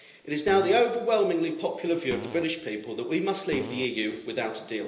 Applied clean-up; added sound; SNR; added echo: none; Fart; 16 dB; reverberation time 0.8 s.